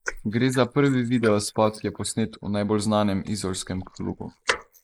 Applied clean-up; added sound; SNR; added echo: neural mask model Resemble Enhance denoiser.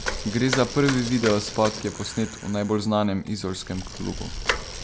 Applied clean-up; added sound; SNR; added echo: none; Bicycle; 7 dB; none.